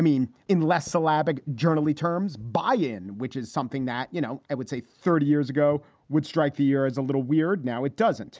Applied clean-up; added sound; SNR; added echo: none; none; none; none.